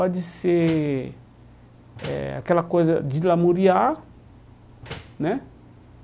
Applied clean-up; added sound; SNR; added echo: none; Slam; 19 dB; none.